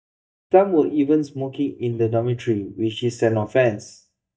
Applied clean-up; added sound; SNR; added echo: neural mask model DeepFilterNet 3.